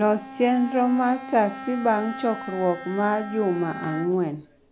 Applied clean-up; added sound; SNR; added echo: none; Bowed string instrument; 13 dB; none.